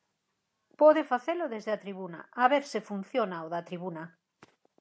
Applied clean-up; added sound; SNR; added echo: none; none; none; none.